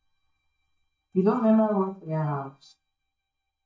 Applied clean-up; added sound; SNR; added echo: neural mask model DeepFilterNet 3.